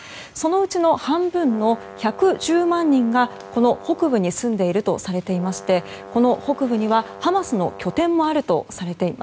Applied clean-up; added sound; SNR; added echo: none; Brass instrument; 19 dB; none.